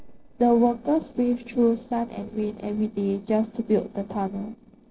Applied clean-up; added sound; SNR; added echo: neural separator model SepFormer DNS4.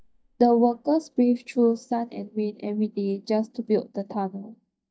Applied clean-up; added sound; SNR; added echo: neural mask model DeepFilterNet 3.